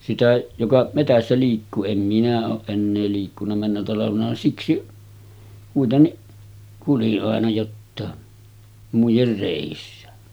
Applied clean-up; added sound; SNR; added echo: none; none; none; none.